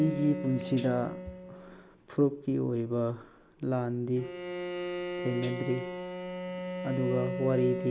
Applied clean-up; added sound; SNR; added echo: none; Tambourine + Bowed string instrument; 6 dB; none.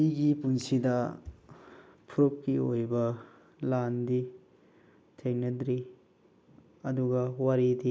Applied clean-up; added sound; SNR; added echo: none; none; none; none.